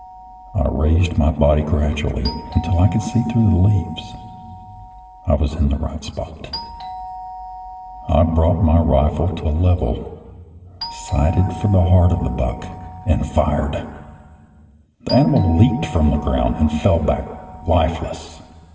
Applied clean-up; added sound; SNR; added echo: none; Doorbell; 17 dB; reverberation time 2.4 s.